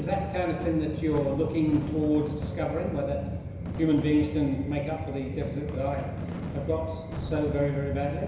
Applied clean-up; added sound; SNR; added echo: none; Fireworks; 13 dB; reverberation time 1.0 s.